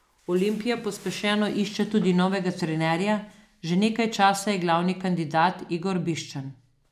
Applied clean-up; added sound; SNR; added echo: none; none; none; none.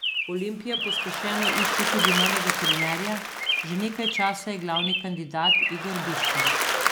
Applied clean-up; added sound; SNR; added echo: none; Applause + Chirp, tweet; -4 dB; none.